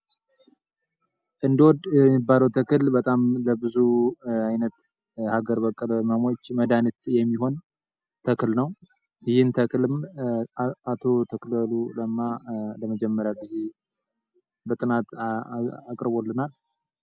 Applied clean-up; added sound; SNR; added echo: none; none; none; none.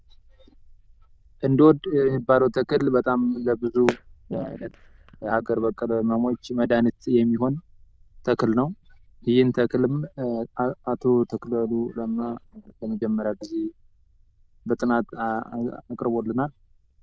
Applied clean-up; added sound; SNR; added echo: neural diffusion model UNIVERSE++.